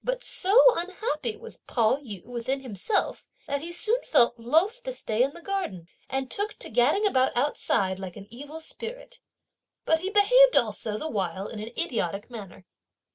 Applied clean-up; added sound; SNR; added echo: none; none; none; none.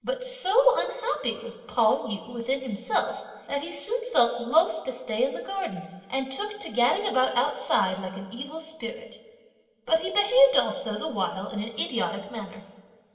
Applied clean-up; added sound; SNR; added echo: none; none; none; reverberation time 2.2 s.